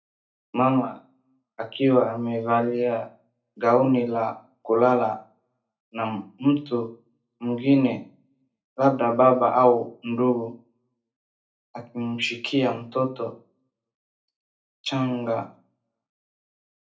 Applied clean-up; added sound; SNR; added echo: none; none; none; reverberation time 0.3 s.